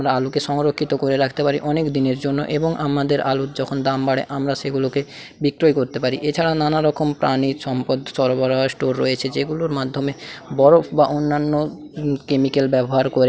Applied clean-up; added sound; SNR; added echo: none; none; none; none.